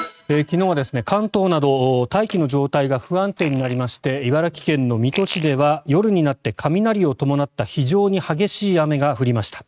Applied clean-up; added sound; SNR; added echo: neural mask model RNNoise.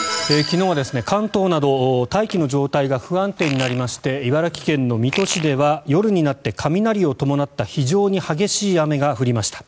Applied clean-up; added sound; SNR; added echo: none; Fart; 11 dB; none.